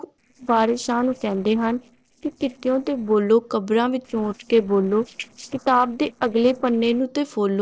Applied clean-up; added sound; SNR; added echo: neural separator model SepFormer DNS4.